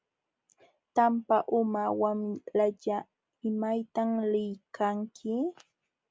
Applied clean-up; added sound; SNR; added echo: none; none; none; none.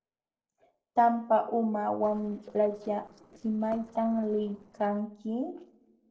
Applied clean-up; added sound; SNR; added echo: neural separator model SepFormer DNS4.